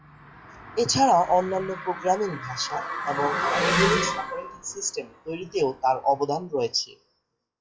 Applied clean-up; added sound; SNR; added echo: classical method WPE with log-MMSE.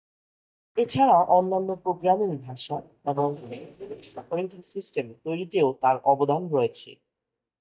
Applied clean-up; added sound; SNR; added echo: neural mask model DeepFilterNet 3.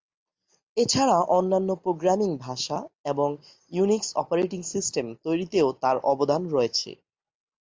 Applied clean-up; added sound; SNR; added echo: none; none; none; none.